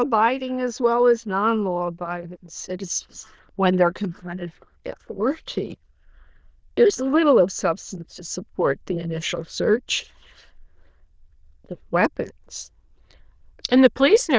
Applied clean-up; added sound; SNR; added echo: neural diffusion model UNIVERSE++.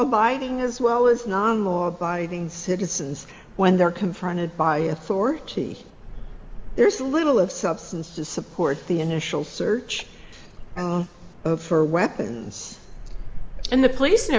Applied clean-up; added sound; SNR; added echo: none; none; none; none.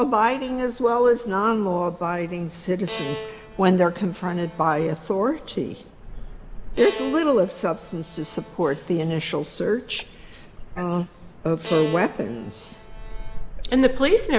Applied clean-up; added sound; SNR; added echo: none; Bowed string instrument; 15 dB; none.